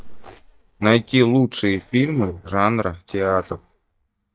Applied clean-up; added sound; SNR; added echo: neural mask model DeepFilterNet 3.